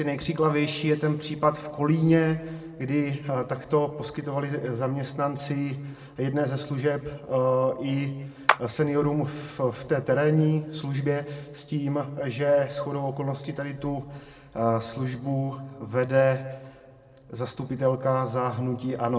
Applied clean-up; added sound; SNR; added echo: none; Clapping; 4 dB; reverberation time 1.4 s.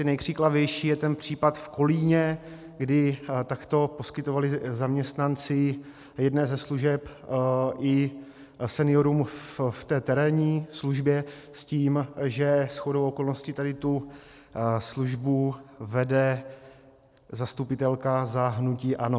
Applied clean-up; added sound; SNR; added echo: none; none; none; none.